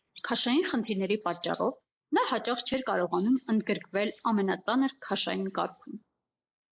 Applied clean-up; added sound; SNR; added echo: neural mask model Resemble Enhance denoiser.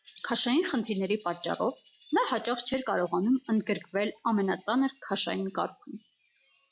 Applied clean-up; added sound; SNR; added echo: classical method log-MMSE.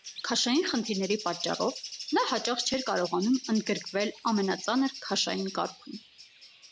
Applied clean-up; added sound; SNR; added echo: none; Bird; 12 dB; none.